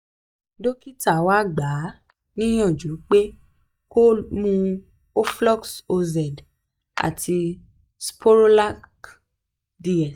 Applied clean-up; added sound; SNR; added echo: neural mask model DeepFilterNet 3.